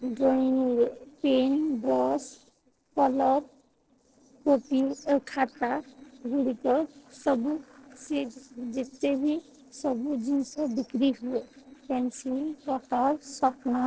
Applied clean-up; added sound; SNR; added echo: neural separator model SepFormer DNS4.